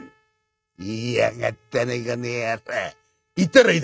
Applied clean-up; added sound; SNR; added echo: neural mask model RNNoise.